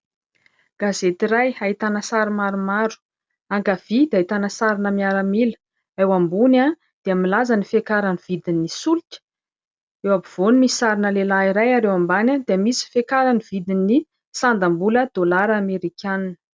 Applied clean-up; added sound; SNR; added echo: none; none; none; none.